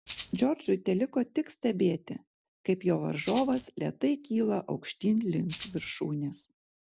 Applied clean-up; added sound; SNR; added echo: none; Rattle (instrument); 10 dB; none.